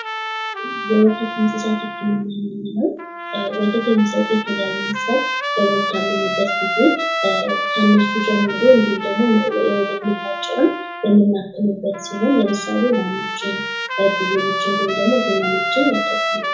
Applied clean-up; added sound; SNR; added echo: none; Trumpet; 5 dB; reverberation time 0.6 s.